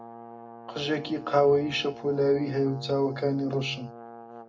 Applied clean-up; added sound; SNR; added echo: none; Brass instrument; 17 dB; reverberation time 0.2 s.